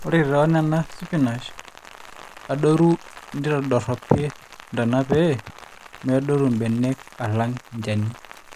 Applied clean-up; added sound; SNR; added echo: none; Rain; 19 dB; none.